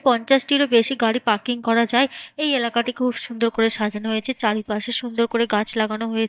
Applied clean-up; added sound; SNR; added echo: neural mask model DeepFilterNet 3.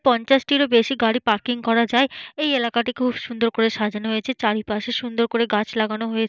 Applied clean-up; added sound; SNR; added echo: none; none; none; none.